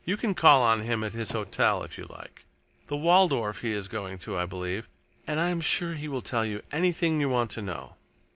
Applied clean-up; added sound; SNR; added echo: neural separator model SepFormer DNS4.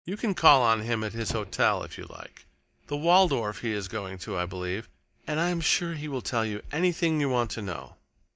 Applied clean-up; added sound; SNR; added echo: neural mask model DeepFilterNet 3.